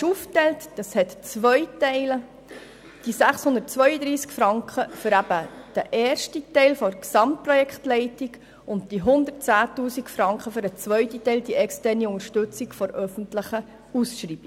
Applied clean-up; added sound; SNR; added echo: none; none; none; none.